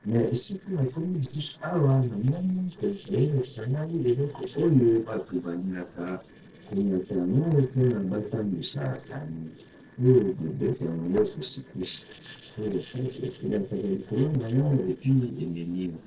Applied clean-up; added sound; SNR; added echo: neural separator model SepFormer DNS4.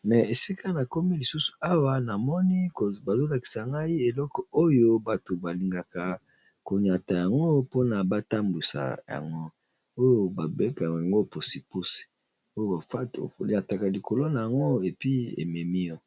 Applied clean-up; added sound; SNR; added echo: none; none; none; none.